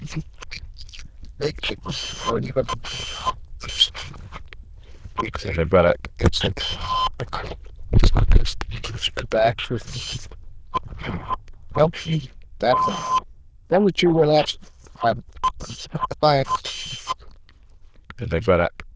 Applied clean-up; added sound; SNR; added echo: neural diffusion model UNIVERSE++.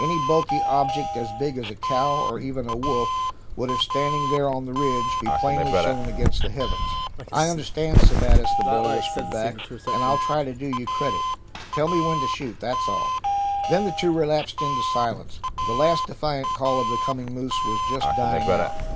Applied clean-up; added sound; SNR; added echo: none; Doorbell; -3 dB; none.